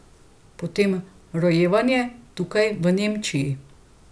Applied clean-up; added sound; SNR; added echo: none; none; none; none.